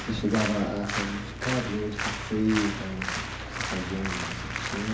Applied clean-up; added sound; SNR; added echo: none; Applause; 5 dB; none.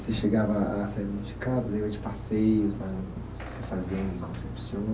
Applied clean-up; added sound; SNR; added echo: none; none; none; none.